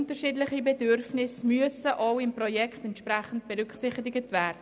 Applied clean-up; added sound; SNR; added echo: none; none; none; none.